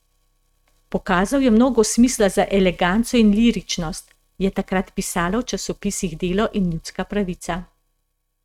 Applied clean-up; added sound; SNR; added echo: neural mask model RNNoise.